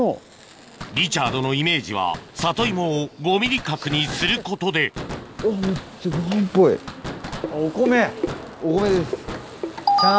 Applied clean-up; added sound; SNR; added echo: none; Fireworks; 14 dB; none.